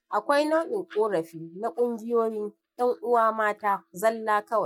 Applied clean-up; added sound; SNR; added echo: neural mask model DeepFilterNet 3.